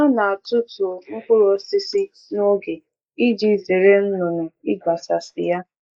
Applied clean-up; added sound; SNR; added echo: neural mask model Resemble Enhance denoiser.